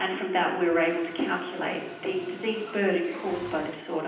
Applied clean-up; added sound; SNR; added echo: none; Mechanisms; 16 dB; reverberation time 0.9 s.